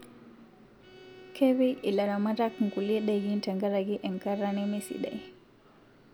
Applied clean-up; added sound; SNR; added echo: none; Bowed string instrument; 20 dB; none.